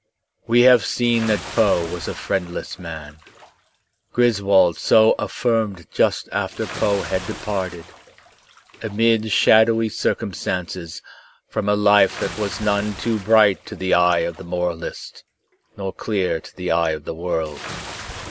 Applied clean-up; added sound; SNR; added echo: none; Bathtub (filling or washing) / Splash, splatter; 17 dB; none.